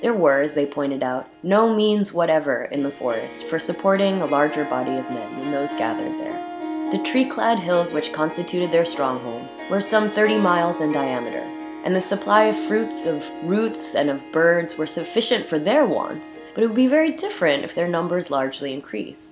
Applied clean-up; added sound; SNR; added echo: none; Harp; 11 dB; none.